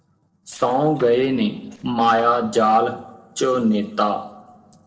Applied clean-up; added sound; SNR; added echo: neural separator model SepFormer DNS4.